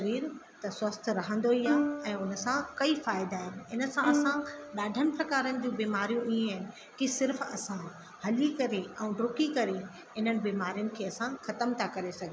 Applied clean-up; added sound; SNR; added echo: none; Plucked string instrument; 3 dB; none.